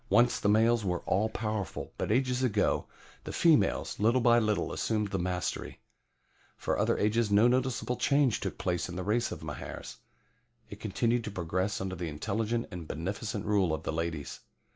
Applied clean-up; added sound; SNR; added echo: none; none; none; none.